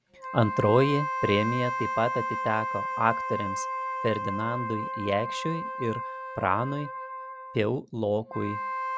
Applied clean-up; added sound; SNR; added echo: none; Wind instrument, woodwind instrument; 4 dB; none.